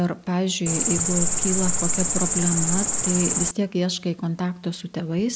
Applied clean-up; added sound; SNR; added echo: none; Cricket; -3 dB; none.